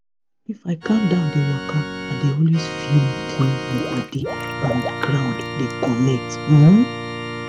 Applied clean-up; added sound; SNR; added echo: none; Organ + Liquid; 8 dB; none.